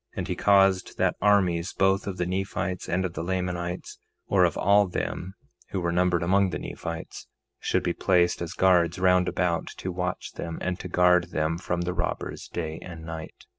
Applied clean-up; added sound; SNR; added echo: none; none; none; none.